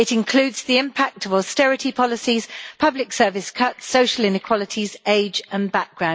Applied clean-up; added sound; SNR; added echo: none; none; none; none.